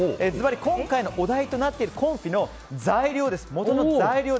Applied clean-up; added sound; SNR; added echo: none; none; none; none.